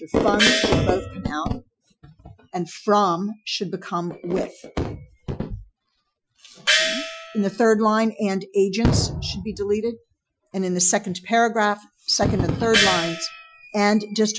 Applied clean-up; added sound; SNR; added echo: classical method Wiener filter.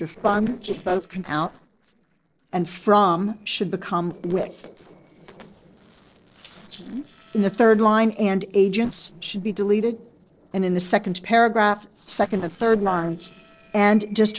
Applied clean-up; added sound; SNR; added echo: neural separator model SepFormer DNS4.